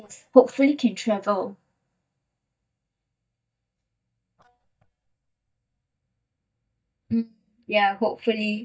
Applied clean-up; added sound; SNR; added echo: neural mask model DeepFilterNet 3.